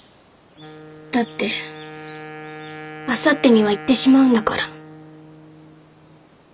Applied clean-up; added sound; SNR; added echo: none; Wind instrument, woodwind instrument; 16 dB; none.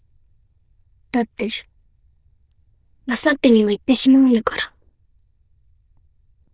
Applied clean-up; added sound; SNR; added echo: neural diffusion model UNIVERSE++.